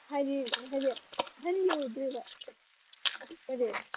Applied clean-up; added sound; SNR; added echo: neural mask model Resemble Enhance denoiser.